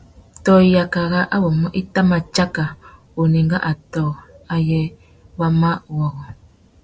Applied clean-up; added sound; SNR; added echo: none; none; none; none.